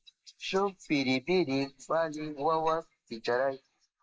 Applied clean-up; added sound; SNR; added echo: neural mask model Resemble Enhance denoiser.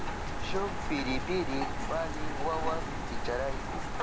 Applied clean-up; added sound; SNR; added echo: none; Rain; -3 dB; none.